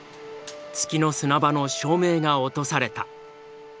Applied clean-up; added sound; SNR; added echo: none; none; none; none.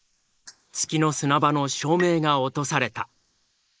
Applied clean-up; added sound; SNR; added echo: neural mask model Resemble Enhance denoiser.